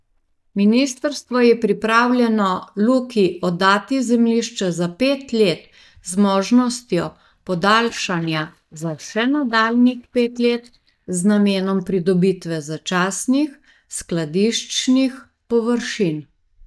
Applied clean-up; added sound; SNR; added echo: neural mask model DeepFilterNet 3.